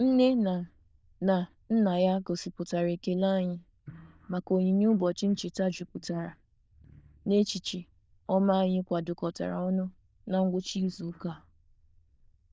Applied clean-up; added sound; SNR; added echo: neural diffusion model UNIVERSE++.